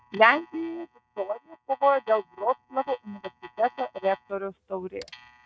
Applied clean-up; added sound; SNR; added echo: neural mask model RNNoise.